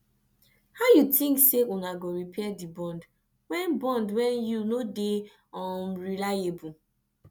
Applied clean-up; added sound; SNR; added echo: none; none; none; none.